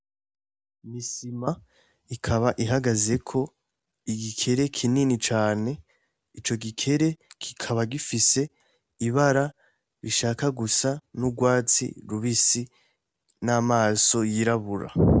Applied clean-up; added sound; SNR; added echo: none; none; none; none.